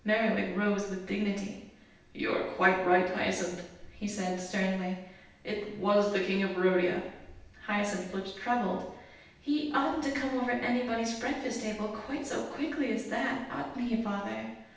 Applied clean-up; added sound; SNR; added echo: none; none; none; reverberation time 0.9 s.